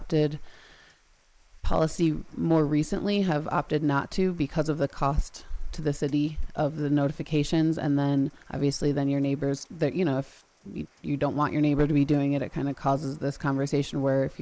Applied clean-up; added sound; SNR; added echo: neural mask model Resemble Enhance denoiser.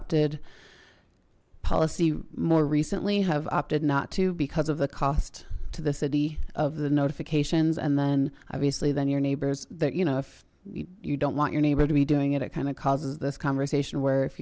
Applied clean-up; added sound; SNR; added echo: none; none; none; none.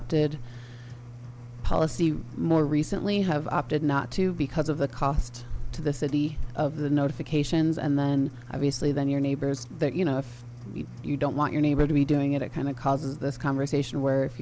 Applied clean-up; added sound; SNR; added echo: none; Engine; 15 dB; none.